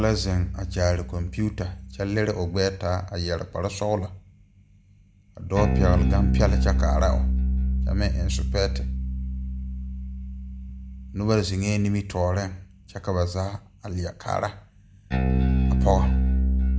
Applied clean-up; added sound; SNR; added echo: none; Bass guitar; -1 dB; none.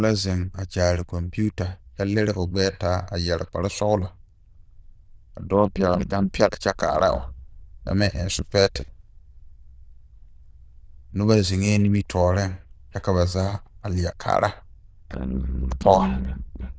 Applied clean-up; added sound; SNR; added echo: neural diffusion model UNIVERSE++.